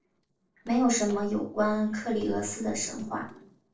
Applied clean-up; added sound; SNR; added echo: neural separator model SepFormer DNS4.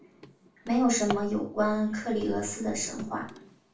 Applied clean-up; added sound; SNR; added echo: none; Drawer open or close; 15 dB; reverberation time 0.3 s.